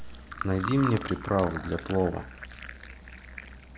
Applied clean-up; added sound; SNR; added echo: none; Fill (with liquid); 11 dB; none.